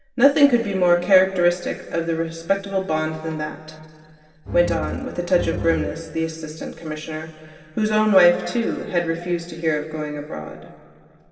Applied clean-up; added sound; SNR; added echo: none; Bowed string instrument; 8 dB; reverberation time 2.2 s.